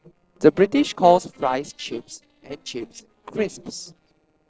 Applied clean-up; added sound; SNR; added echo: neural separator model SepFormer DNS4.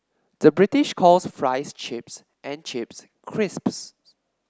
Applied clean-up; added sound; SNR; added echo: none; none; none; none.